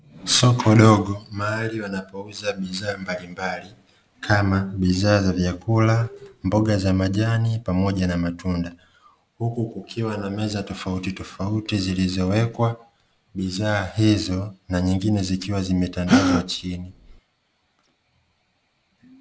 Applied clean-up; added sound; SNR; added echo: none; Gasp; 2 dB; none.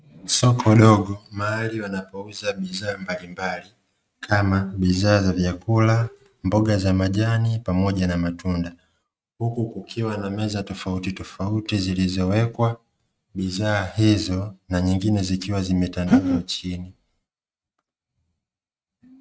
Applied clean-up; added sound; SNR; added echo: neural mask model RNNoise.